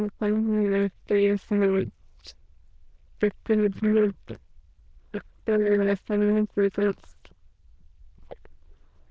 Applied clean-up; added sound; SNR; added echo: neural diffusion model UNIVERSE++.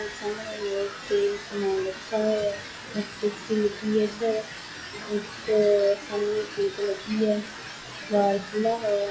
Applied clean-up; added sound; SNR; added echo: classical method log-MMSE.